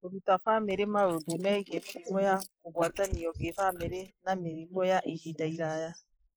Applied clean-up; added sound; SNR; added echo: neural mask model Resemble Enhance denoiser.